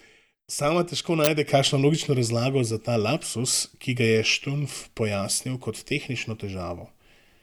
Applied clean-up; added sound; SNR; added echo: none; none; none; none.